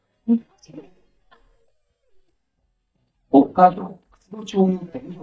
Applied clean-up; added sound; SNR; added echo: neural mask model DeepFilterNet 3.